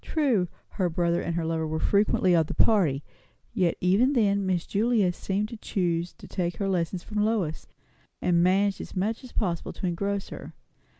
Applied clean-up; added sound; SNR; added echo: none; none; none; none.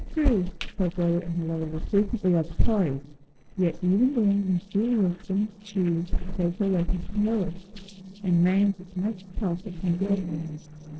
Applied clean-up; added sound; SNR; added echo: neural separator model SepFormer DNS4.